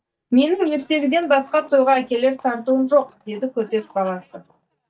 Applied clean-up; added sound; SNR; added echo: neural mask model DeepFilterNet 3.